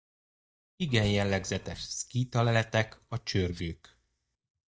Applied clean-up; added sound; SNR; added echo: neural mask model DeepFilterNet 3.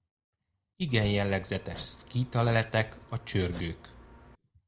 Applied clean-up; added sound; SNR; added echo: none; Domestic sounds, home sounds; 16 dB; reverberation time 0.4 s.